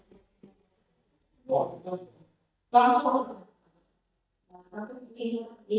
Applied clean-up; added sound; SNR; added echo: neural mask model DeepFilterNet 3.